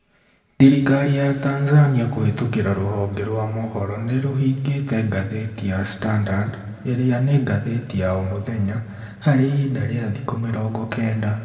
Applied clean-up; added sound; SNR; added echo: none; none; none; reverberation time 1.7 s.